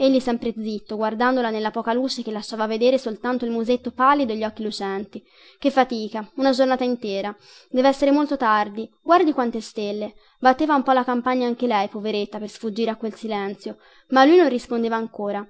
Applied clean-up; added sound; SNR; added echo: none; none; none; none.